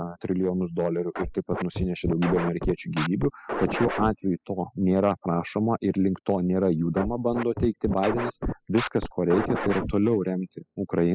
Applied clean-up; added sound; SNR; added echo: classical method spectral subtraction.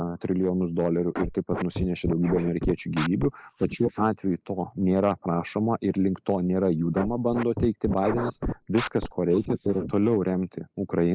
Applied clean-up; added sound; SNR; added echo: neural mask model Resemble Enhance denoiser.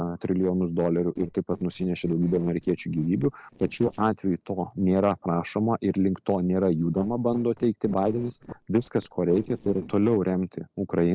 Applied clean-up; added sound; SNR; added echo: neural separator model SepFormer DNS4.